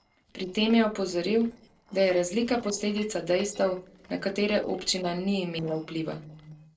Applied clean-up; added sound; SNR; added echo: neural separator model SepFormer DNS4.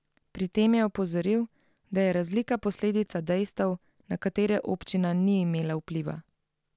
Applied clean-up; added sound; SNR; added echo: none; none; none; none.